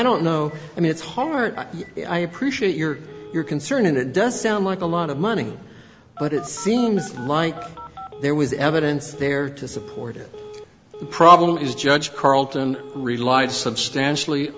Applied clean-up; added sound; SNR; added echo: none; Telephone; 19 dB; none.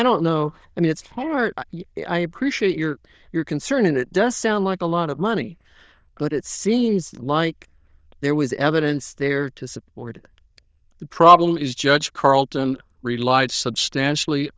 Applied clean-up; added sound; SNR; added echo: neural diffusion model UNIVERSE++.